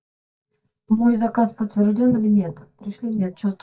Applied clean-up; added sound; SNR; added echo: neural mask model DeepFilterNet 3.